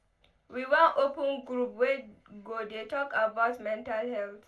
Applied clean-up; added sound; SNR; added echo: none; none; none; reverberation time 0.2 s.